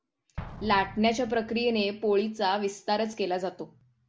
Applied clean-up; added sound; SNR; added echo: none; Explosion; 19 dB; none.